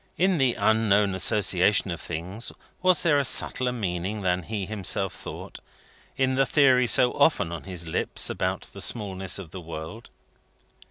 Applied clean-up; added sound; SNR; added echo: none; none; none; none.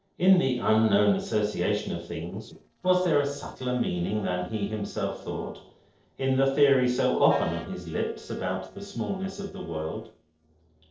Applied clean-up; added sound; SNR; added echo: neural separator model SepFormer DNS4.